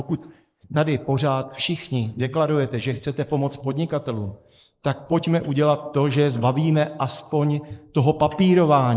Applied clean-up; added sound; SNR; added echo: neural mask model Resemble Enhance denoiser.